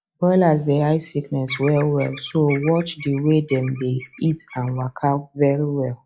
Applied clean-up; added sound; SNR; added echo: classical method log-MMSE.